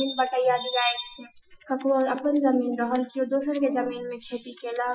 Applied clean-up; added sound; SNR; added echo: classical method Wiener filter.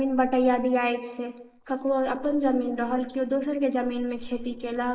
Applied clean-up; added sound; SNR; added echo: neural mask model Resemble Enhance denoiser.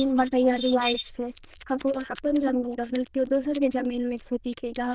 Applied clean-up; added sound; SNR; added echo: neural diffusion model UNIVERSE++.